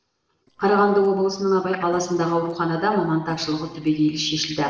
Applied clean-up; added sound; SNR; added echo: neural separator model SepFormer DNS4.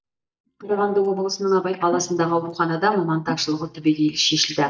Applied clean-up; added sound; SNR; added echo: neural mask model DeepFilterNet 3.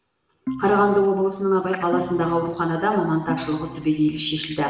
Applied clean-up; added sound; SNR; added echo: none; Organ; 12 dB; reverberation time 0.9 s.